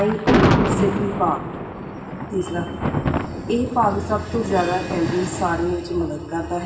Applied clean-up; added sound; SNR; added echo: none; Thunder; 1 dB; reverberation time 1.1 s.